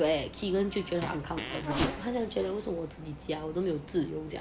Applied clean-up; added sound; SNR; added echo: none; Fart + Race car, auto racing / Accelerating, revving, vroom; 8 dB; none.